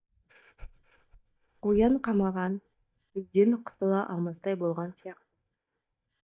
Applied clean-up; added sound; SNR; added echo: neural mask model DeepFilterNet 3.